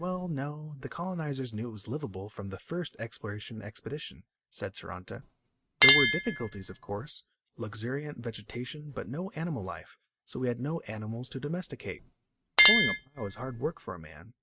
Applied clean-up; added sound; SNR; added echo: neural mask model RNNoise.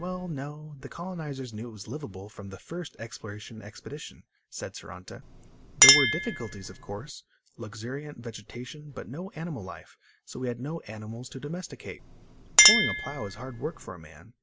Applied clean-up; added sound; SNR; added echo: none; Chink, clink; -5 dB; none.